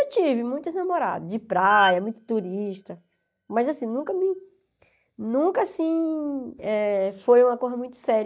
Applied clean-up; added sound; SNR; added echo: neural mask model DeepFilterNet 3.